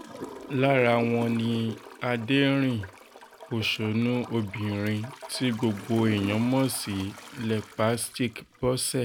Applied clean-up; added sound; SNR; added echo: none; Toilet flush / Gurgling; 16 dB; none.